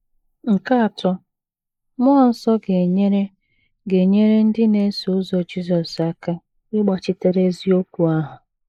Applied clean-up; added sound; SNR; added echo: neural mask model Resemble Enhance denoiser.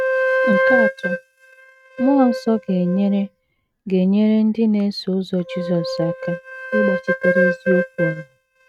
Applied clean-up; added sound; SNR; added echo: neural mask model RNNoise.